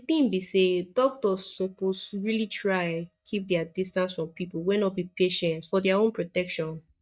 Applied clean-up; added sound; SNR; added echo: neural mask model DeepFilterNet 3.